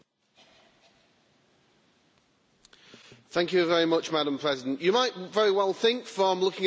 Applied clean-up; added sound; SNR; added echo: none; none; none; none.